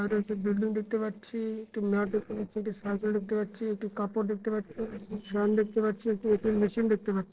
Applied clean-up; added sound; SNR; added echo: neural separator model SepFormer DNS4.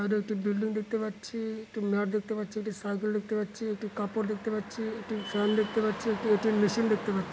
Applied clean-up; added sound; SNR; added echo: none; none; none; none.